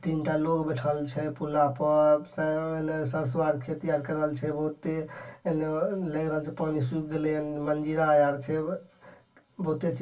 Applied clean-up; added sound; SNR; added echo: none; none; none; reverberation time 0.1 s.